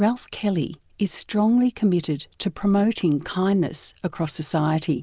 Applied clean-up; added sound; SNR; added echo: none; none; none; none.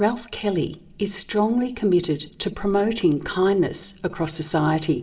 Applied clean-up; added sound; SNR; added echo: none; none; none; reverberation time 0.7 s.